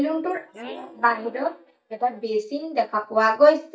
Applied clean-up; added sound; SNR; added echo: neural mask model DeepFilterNet 3.